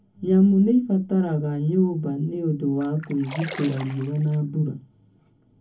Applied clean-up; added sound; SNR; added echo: none; Splash, splatter; 17 dB; reverberation time 0.3 s.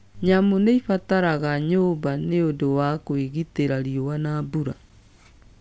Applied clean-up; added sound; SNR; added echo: none; none; none; none.